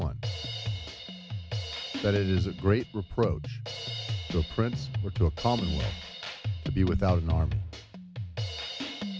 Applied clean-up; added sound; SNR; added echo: none; Drum kit; 3 dB; none.